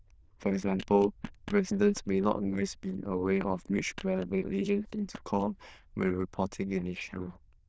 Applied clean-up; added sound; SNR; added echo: neural diffusion model UNIVERSE++.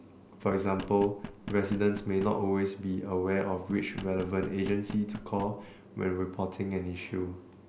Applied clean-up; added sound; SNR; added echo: none; Knock; 13 dB; none.